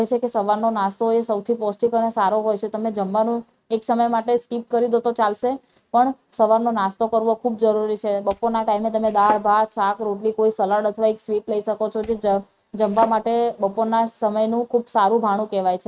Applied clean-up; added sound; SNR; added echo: neural mask model RNNoise.